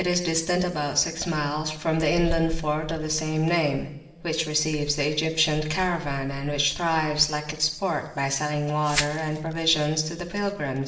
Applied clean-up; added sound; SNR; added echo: none; Glass; 8 dB; reverberation time 1.3 s.